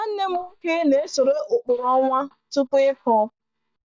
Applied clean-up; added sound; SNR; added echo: neural mask model DeepFilterNet 3.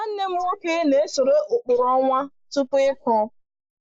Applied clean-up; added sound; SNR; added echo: neural mask model Resemble Enhance denoiser.